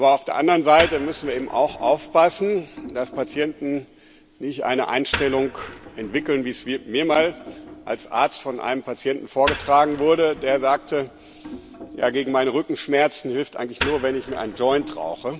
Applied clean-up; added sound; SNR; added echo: none; Wood; 14 dB; none.